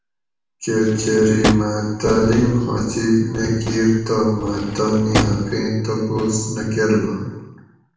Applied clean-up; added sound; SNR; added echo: none; Drawer open or close; 6 dB; reverberation time 0.9 s.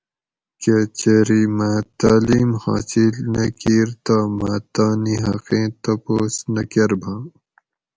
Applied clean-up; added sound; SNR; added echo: none; none; none; none.